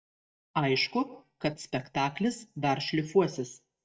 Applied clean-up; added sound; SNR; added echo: neural mask model DeepFilterNet 3.